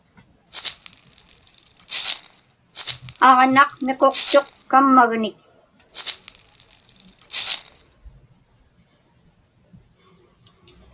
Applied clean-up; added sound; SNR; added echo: none; Rattle (instrument); 6 dB; none.